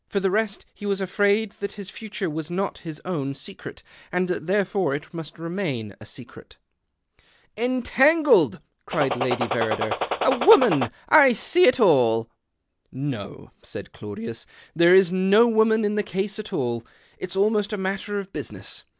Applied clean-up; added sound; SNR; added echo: none; Gunshot, gunfire; 3 dB; none.